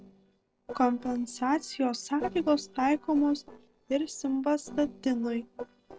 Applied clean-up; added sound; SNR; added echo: neural separator model SepFormer DNS4.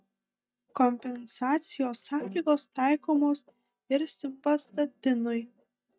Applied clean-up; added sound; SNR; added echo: neural mask model DeepFilterNet 3.